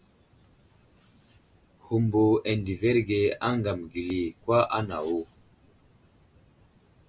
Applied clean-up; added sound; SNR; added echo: none; none; none; none.